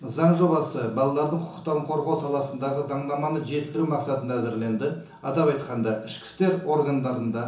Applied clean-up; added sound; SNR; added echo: none; none; none; reverberation time 0.7 s.